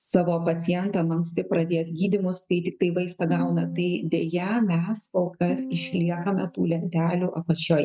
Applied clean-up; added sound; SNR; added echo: neural mask model DeepFilterNet 3.